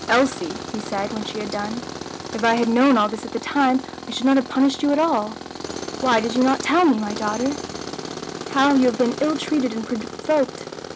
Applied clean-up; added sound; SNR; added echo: none; Tools; 11 dB; none.